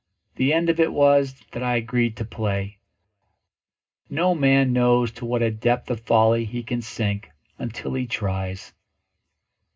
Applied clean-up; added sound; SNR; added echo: none; none; none; reverberation time 0.2 s.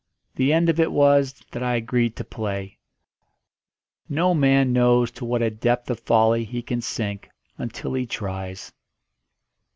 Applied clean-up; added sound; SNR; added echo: none; none; none; none.